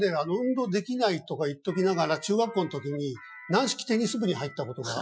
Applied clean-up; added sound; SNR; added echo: classical method Wiener filter.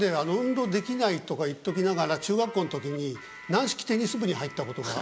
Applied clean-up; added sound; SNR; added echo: none; Guitar; 19 dB; none.